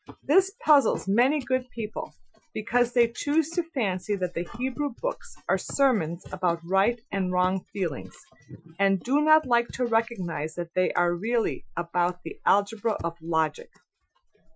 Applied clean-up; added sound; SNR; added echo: classical method Wiener filter.